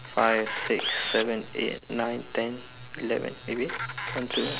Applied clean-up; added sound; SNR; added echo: none; Camera; 7 dB; none.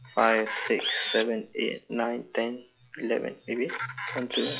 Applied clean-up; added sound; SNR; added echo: classical method log-MMSE.